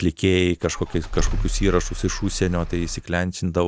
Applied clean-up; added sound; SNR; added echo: none; Engine starting / Car; 4 dB; none.